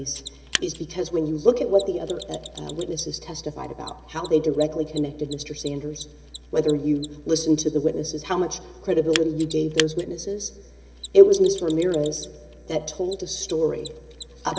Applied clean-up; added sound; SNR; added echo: none; Mechanisms; 15 dB; reverberation time 1.3 s.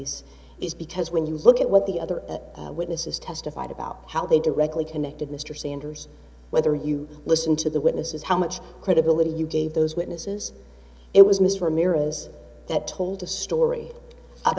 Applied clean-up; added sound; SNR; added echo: none; none; none; none.